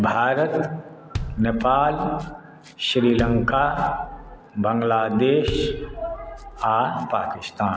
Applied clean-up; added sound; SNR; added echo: none; Bass drum; 12 dB; none.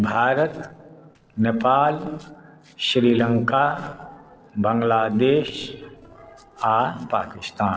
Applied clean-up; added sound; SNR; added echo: neural separator model SepFormer DNS4.